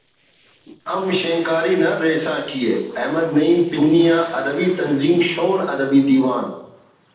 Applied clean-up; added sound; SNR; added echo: neural separator model SepFormer DNS4.